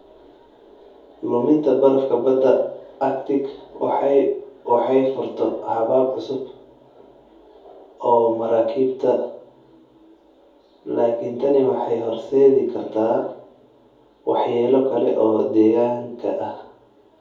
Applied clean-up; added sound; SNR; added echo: none; none; none; reverberation time 0.6 s.